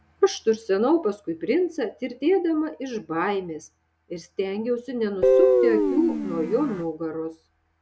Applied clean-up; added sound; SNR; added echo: none; Guitar; -4 dB; none.